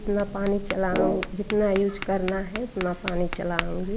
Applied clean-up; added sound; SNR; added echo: none; Brass instrument + Tap; 4 dB; none.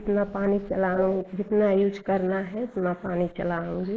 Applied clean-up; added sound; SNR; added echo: neural mask model Resemble Enhance denoiser.